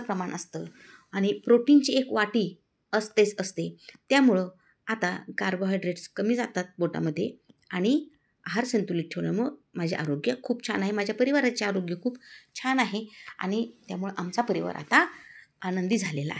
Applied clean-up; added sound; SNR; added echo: none; none; none; none.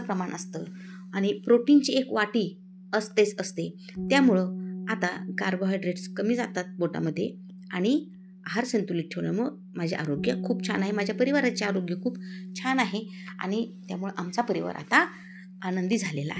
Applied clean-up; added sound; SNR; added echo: none; Bass guitar; 11 dB; none.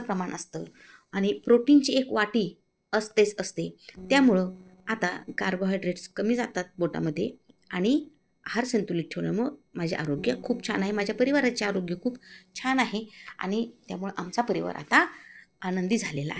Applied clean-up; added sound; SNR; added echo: neural separator model SepFormer DNS4.